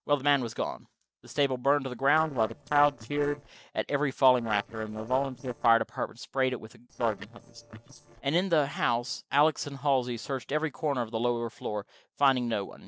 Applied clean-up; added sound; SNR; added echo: neural separator model SepFormer DNS4.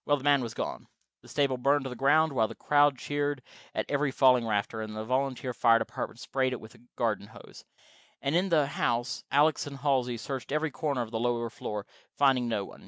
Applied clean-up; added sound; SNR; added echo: none; none; none; none.